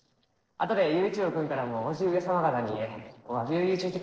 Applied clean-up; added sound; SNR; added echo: neural separator model SepFormer DNS4.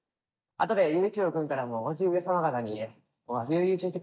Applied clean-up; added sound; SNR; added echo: neural mask model DeepFilterNet 3.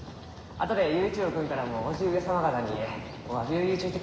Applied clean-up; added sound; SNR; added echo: none; Car passing by / Engine / Truck; 19 dB; reverberation time 2.8 s.